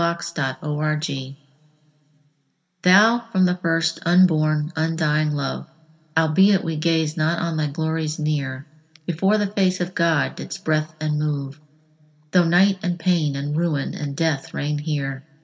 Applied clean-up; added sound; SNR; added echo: none; none; none; reverberation time 0.5 s.